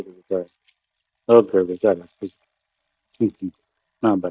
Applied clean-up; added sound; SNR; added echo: neural mask model DeepFilterNet 3.